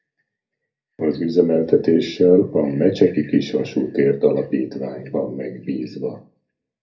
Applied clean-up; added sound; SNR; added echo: none; none; none; reverberation time 0.3 s.